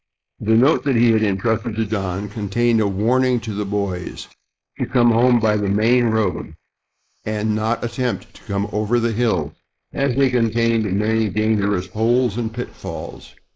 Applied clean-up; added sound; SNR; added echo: neural mask model Resemble Enhance denoiser.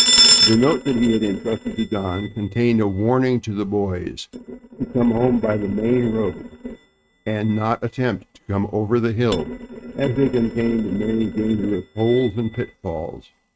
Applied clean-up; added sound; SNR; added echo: neural mask model RNNoise.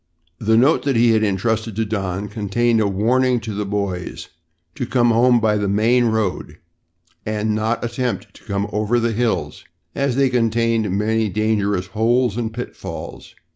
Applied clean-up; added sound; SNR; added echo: none; none; none; none.